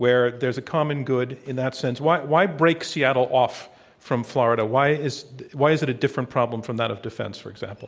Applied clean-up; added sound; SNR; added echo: none; none; none; none.